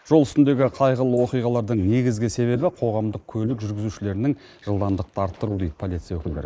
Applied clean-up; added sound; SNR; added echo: neural mask model Resemble Enhance denoiser.